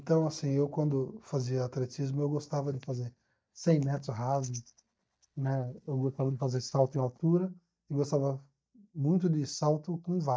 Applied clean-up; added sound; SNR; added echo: neural mask model DeepFilterNet 3.